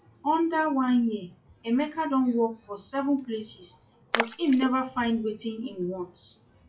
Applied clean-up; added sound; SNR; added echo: classical method WPE with log-MMSE.